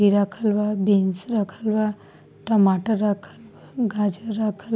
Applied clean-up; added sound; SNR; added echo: none; none; none; none.